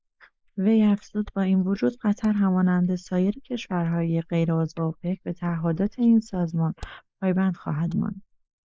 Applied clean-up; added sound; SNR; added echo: neural mask model Resemble Enhance denoiser.